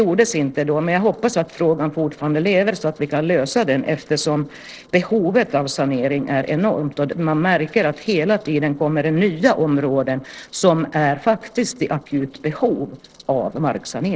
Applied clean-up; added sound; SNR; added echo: neural separator model SepFormer DNS4.